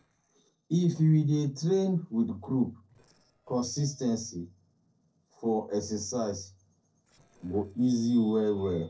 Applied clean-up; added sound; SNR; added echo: neural separator model SepFormer DNS4.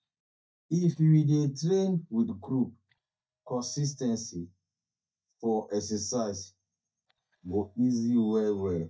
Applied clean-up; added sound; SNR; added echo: neural mask model DeepFilterNet 3.